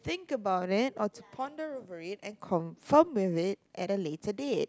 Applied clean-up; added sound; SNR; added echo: none; none; none; none.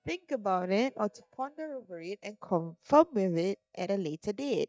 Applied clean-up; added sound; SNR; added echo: neural mask model DeepFilterNet 3.